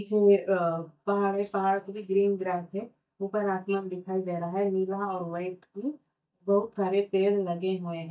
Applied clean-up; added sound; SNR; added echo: neural mask model DeepFilterNet 3.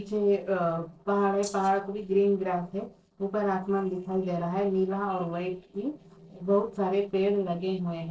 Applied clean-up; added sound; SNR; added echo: neural separator model SepFormer DNS4.